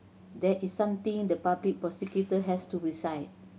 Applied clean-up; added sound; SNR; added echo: none; none; none; none.